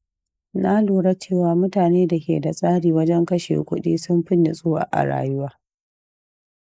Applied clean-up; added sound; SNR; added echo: neural mask model Resemble Enhance denoiser.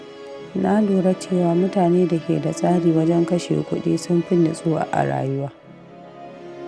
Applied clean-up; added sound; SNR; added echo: none; Musical instrument; 13 dB; none.